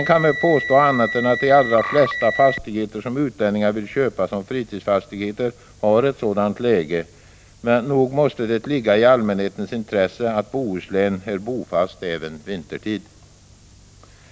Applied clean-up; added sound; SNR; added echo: none; none; none; none.